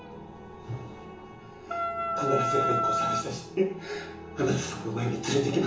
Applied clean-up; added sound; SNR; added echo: none; Wind instrument, woodwind instrument; -2 dB; reverberation time 0.8 s.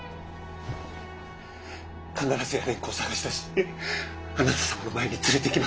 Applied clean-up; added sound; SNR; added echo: none; none; none; none.